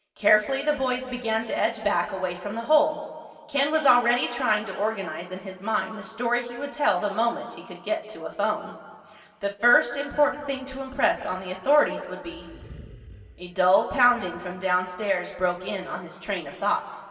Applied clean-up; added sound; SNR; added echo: none; Animal; 19 dB; reverberation time 2.2 s.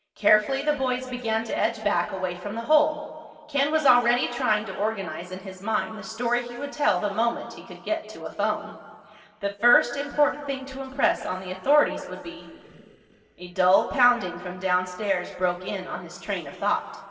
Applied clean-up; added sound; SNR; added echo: neural separator model SepFormer DNS4.